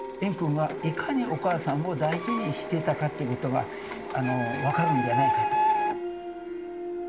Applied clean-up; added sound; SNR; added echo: none; Printer; 2 dB; none.